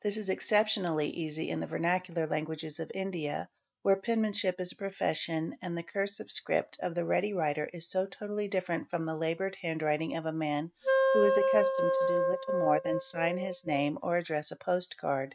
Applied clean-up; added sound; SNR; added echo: neural mask model RNNoise.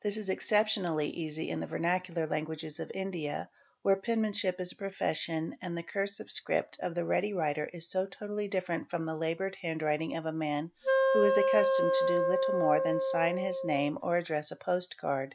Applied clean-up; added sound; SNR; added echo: none; Wind instrument, woodwind instrument; -4 dB; none.